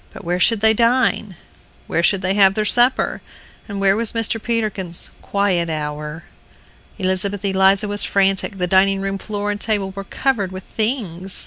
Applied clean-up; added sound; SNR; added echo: none; none; none; none.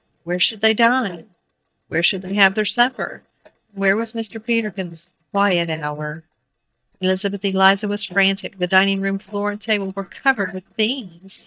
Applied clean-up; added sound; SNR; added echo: neural mask model DeepFilterNet 3.